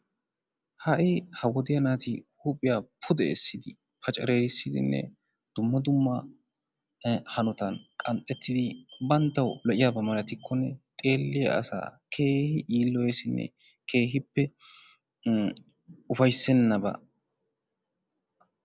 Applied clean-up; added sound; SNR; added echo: none; none; none; none.